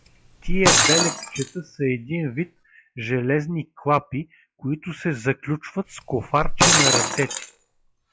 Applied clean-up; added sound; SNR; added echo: classical method log-MMSE.